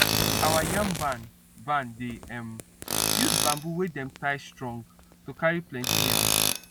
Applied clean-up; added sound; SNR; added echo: none; Tools + Fire; -2 dB; none.